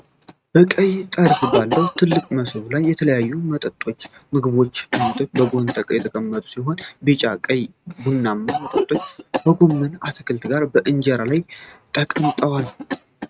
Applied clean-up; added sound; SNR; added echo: neural mask model RNNoise.